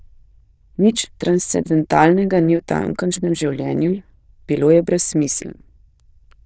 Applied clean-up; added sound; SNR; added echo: neural diffusion model UNIVERSE++.